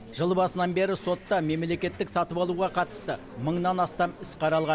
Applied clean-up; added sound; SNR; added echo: none; none; none; none.